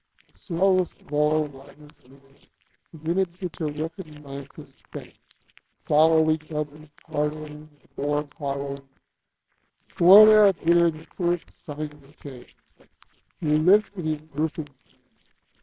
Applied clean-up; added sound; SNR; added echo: neural separator model SepFormer WHAMR!.